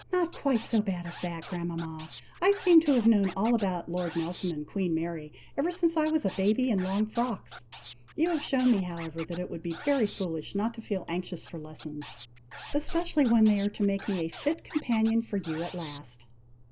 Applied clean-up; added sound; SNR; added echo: none; Scratching (performance technique); 18 dB; none.